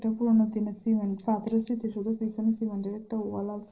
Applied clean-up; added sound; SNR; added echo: neural separator model SepFormer DNS4.